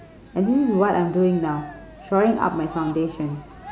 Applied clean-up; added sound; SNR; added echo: none; Cheering; 20 dB; none.